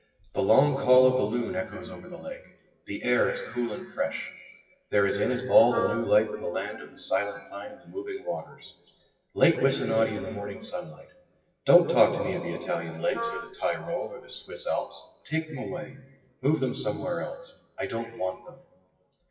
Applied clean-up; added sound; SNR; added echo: classical method WPE with log-MMSE.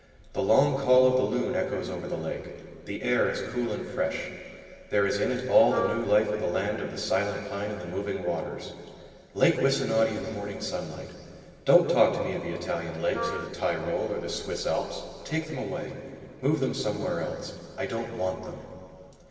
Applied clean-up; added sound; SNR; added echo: none; Wind instrument, woodwind instrument; 9 dB; reverberation time 2.5 s.